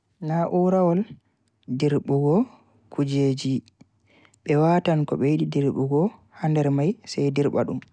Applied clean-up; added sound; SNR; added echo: none; none; none; none.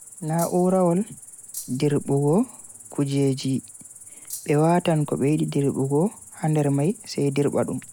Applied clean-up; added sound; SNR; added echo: none; Cricket + Rattle (instrument); 19 dB; none.